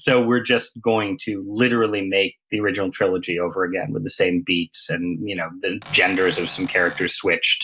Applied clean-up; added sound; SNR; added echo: none; Cupboard open or close / Door; 16 dB; none.